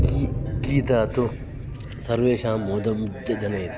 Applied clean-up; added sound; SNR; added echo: none; Boom; 4 dB; none.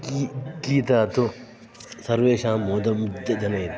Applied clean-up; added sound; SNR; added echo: none; none; none; none.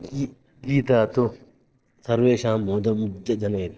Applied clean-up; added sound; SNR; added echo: neural separator model SepFormer DNS4.